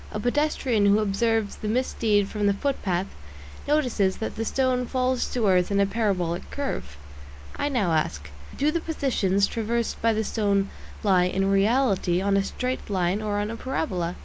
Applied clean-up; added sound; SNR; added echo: none; none; none; none.